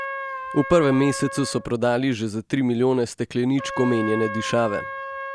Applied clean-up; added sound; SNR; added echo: none; Trumpet; 11 dB; none.